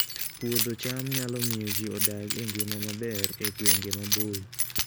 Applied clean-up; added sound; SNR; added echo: none; Keys jangling; -3 dB; none.